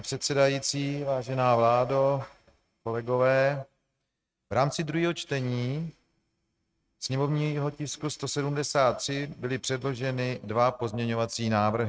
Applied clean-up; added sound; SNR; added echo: neural mask model RNNoise.